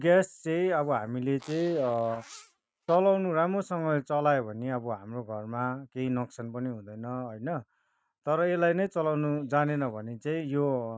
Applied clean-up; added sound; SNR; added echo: neural mask model RNNoise.